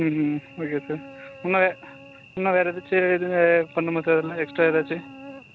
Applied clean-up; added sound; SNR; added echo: none; Cricket / Buzz; 19 dB; none.